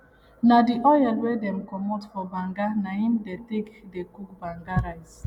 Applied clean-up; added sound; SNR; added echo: none; none; none; none.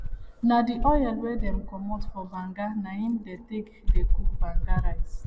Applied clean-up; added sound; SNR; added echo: none; Insect; -3 dB; none.